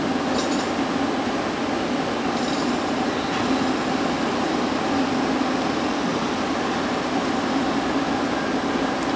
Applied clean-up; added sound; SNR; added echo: none; none; none; none.